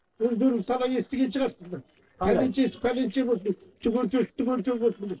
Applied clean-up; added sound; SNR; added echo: neural separator model SepFormer DNS4.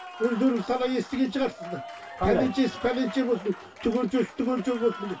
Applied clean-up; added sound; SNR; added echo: none; Applause; 15 dB; reverberation time 0.1 s.